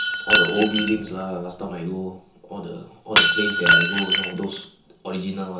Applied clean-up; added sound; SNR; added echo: none; Shatter; -4 dB; reverberation time 0.7 s.